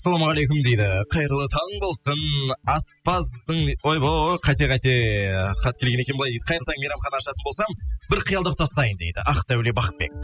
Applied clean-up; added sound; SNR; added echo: classical method spectral subtraction.